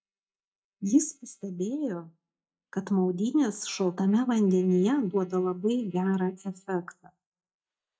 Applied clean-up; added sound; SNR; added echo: neural mask model DeepFilterNet 3.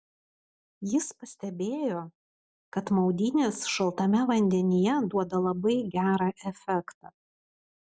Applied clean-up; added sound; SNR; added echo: none; none; none; none.